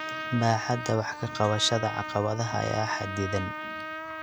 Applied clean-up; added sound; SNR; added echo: none; Trumpet; 7 dB; none.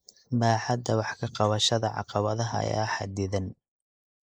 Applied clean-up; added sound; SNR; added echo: neural mask model Resemble Enhance denoiser.